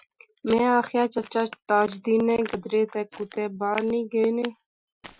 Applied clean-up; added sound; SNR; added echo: classical method Wiener filter.